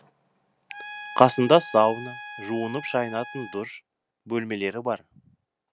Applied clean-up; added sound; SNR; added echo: none; Trumpet; 15 dB; none.